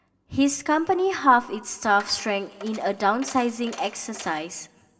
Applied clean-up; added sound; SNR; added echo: none; Coin (dropping); 18 dB; reverberation time 0.4 s.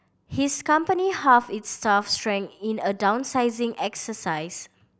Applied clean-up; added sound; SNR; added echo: none; none; none; none.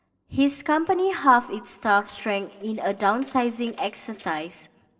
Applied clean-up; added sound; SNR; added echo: neural separator model SepFormer DNS4.